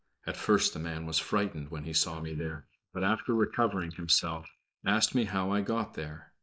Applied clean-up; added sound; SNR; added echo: neural mask model Resemble Enhance denoiser.